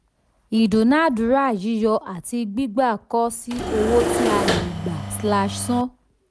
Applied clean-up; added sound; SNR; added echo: none; Engine / Mechanisms; 3 dB; none.